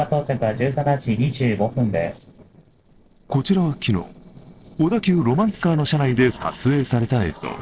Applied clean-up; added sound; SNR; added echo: neural separator model SepFormer DNS4.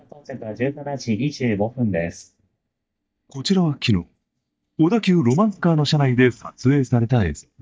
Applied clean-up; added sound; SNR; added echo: neural mask model DeepFilterNet 3.